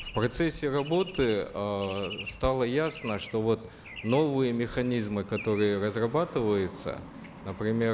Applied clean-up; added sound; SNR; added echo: none; Traffic noise, roadway noise / Bird; 16 dB; none.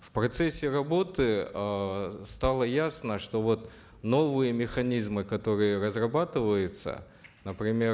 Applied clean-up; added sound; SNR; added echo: none; none; none; none.